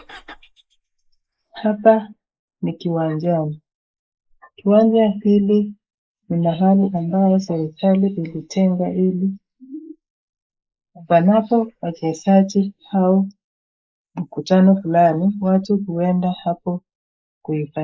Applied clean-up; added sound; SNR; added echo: neural mask model Resemble Enhance denoiser.